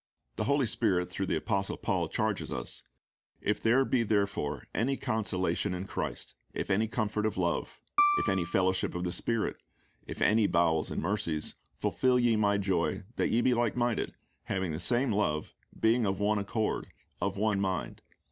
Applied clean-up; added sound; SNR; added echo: none; Piano; 2 dB; none.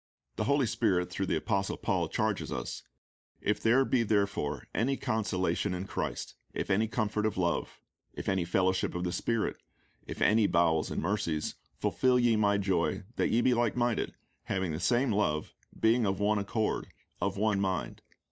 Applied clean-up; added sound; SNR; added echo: neural mask model Resemble Enhance denoiser.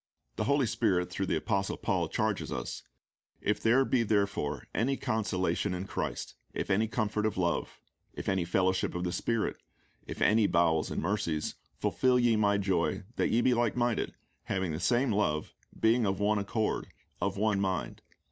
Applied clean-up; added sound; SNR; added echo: none; none; none; none.